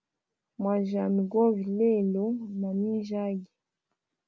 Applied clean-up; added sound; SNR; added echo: none; none; none; none.